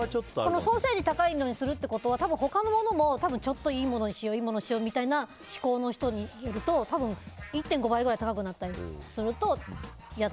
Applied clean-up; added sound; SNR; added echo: none; none; none; none.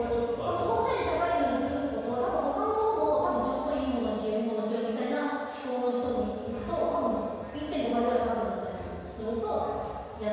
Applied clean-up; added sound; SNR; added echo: none; none; none; reverberation time 1.9 s.